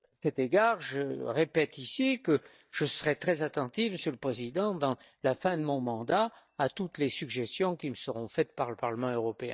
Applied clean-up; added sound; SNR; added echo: neural mask model DeepFilterNet 3.